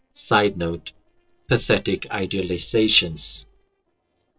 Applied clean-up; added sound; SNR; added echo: neural separator model SepFormer DNS4.